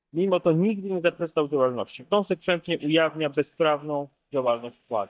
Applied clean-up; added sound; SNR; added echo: neural mask model DeepFilterNet 3.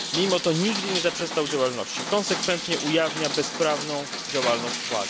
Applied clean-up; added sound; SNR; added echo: none; Rain; 4 dB; none.